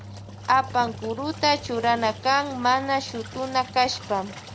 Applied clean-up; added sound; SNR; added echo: none; Engine; 14 dB; none.